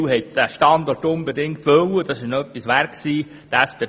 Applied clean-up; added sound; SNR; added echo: none; none; none; none.